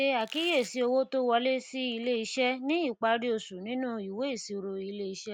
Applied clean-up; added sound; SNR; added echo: none; Squeak; 20 dB; none.